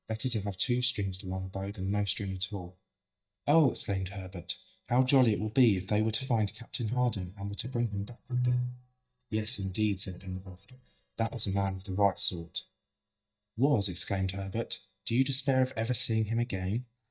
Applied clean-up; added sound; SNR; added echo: neural mask model DeepFilterNet 3.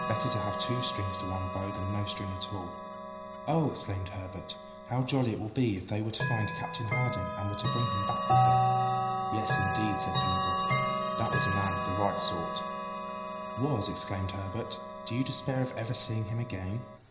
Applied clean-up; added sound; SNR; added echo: none; Chime / Clock; -1 dB; reverberation time 0.9 s.